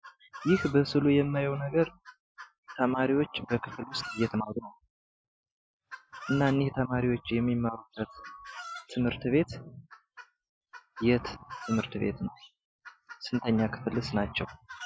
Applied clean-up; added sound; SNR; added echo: classical method Wiener filter.